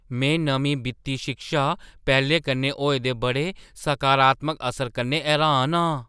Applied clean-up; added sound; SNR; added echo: none; none; none; none.